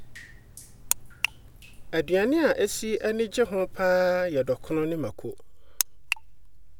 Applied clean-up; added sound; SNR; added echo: none; Drip; 14 dB; none.